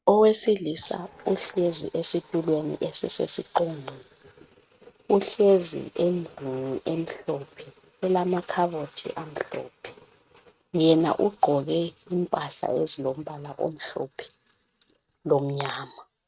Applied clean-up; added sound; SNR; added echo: neural mask model RNNoise.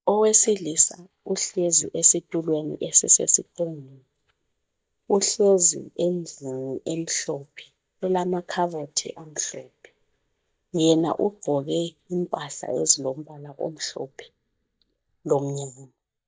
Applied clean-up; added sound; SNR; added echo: neural mask model DeepFilterNet 3.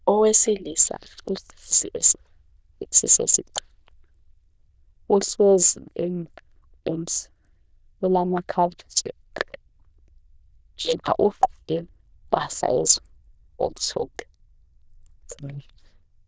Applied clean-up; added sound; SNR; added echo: neural diffusion model UNIVERSE++.